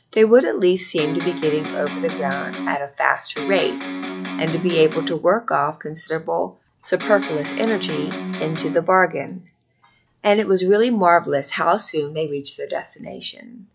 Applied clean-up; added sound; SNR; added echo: none; Electric guitar; 7 dB; none.